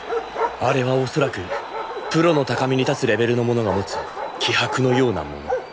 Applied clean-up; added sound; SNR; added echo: none; Bark; 7 dB; none.